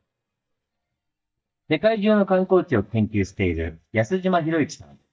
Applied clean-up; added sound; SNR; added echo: neural mask model DeepFilterNet 3.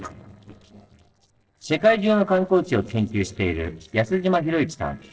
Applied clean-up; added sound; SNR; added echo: neural separator model SepFormer DNS4.